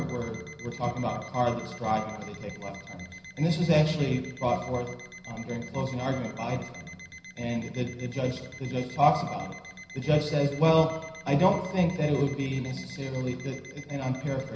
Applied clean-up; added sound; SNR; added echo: none; Alarm; 18 dB; reverberation time 0.9 s.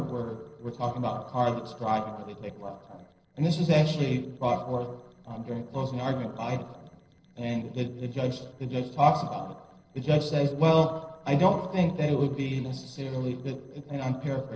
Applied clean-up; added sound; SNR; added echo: neural separator model SepFormer DNS4.